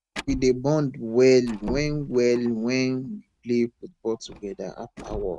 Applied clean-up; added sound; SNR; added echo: neural mask model RNNoise.